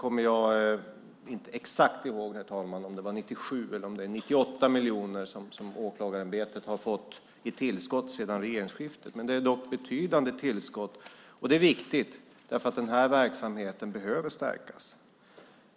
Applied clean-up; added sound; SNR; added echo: none; none; none; none.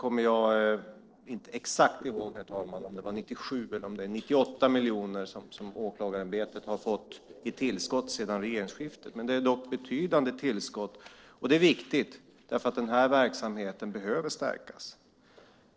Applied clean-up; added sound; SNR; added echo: neural separator model SepFormer DNS4.